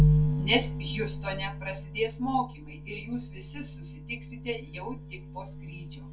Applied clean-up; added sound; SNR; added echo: none; none; none; reverberation time 0.2 s.